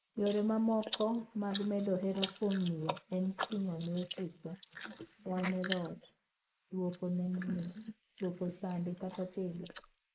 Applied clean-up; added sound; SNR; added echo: neural mask model Resemble Enhance denoiser.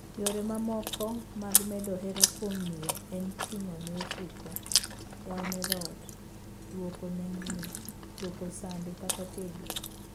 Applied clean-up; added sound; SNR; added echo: none; Chewing, mastication; -2 dB; none.